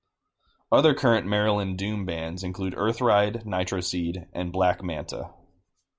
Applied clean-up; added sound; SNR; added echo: none; none; none; none.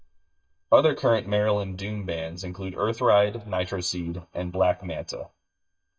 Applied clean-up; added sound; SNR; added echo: neural mask model DeepFilterNet 3.